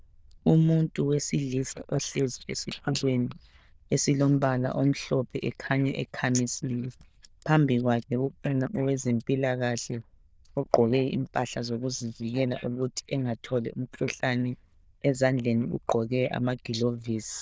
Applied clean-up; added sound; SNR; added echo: neural diffusion model UNIVERSE++.